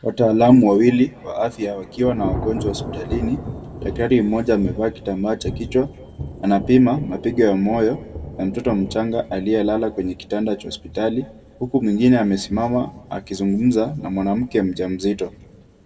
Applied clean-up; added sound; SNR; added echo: none; Thunder / Rain; 14 dB; reverberation time 1.6 s.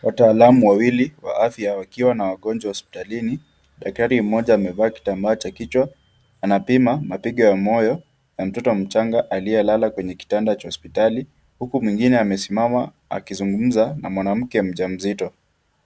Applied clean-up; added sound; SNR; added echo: none; none; none; none.